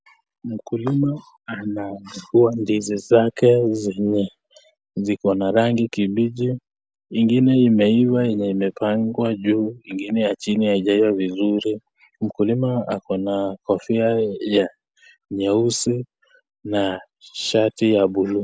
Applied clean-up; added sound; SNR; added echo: none; none; none; none.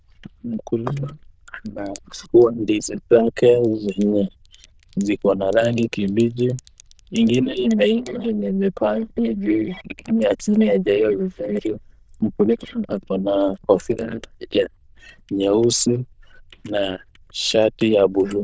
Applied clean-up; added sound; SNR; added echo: neural diffusion model UNIVERSE++.